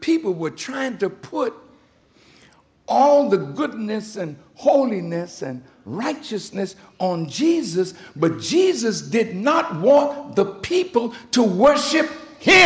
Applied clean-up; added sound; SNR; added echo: none; none; none; none.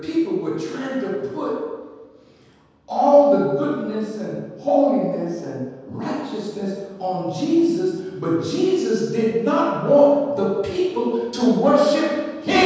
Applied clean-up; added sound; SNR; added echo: none; none; none; reverberation time 1.2 s.